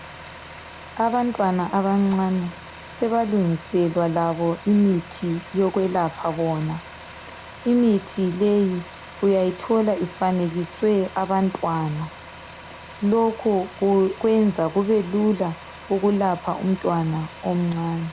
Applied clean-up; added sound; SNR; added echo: none; Truck; 18 dB; none.